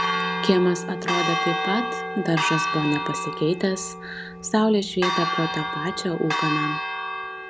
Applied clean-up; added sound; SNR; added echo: none; Church bell; 2 dB; none.